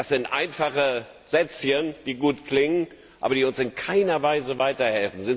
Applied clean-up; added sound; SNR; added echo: none; none; none; none.